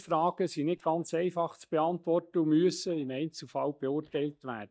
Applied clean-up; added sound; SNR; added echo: neural mask model DeepFilterNet 3.